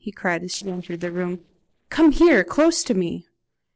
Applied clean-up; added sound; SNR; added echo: neural separator model SepFormer DNS4.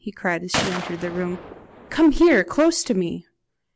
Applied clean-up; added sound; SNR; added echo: none; Gunshot, gunfire; 10 dB; none.